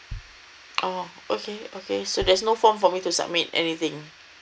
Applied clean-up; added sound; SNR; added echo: none; Bass drum; 20 dB; none.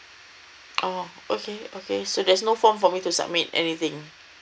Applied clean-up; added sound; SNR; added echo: none; none; none; none.